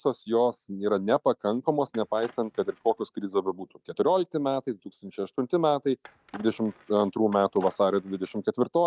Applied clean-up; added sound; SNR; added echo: neural mask model RNNoise.